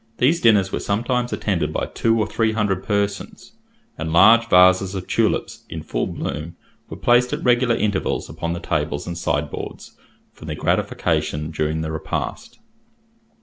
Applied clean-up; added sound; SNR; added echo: none; none; none; none.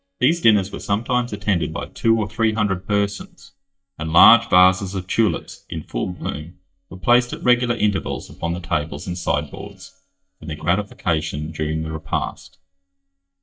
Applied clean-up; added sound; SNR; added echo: neural mask model DeepFilterNet 3.